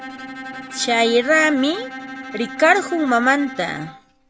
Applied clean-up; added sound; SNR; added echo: none; Bowed string instrument; 13 dB; none.